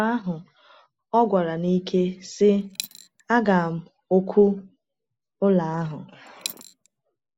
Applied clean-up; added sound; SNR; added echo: neural mask model Resemble Enhance denoiser.